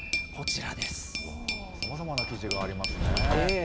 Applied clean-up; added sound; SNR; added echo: none; Glass + Train; -2 dB; none.